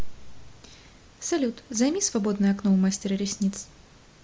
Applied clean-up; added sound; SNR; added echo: none; none; none; none.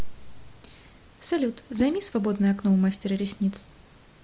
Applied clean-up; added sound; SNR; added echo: none; Whoosh, swoosh, swish; 18 dB; none.